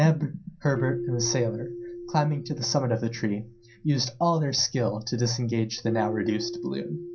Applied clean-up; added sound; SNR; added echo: none; Keyboard (musical); 11 dB; reverberation time 0.3 s.